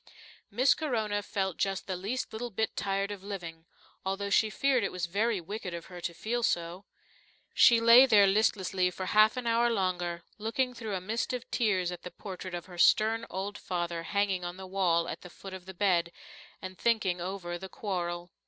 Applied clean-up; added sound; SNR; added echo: none; none; none; none.